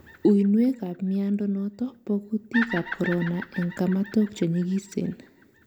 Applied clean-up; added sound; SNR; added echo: none; Bird vocalization, bird call, bird song; 14 dB; none.